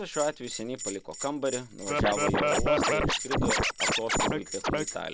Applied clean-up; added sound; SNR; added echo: none; Bell + Scratching (performance technique); -4 dB; none.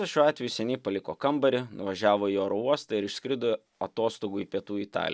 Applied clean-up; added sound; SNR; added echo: none; none; none; none.